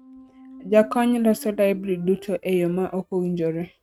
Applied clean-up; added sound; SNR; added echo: neural mask model RNNoise.